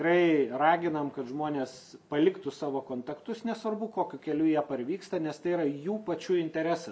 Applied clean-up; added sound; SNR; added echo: none; none; none; none.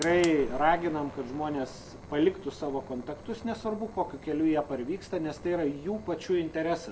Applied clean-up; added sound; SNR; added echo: none; Fire; 14 dB; none.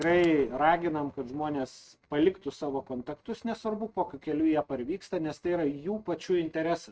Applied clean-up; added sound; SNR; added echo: neural mask model RNNoise.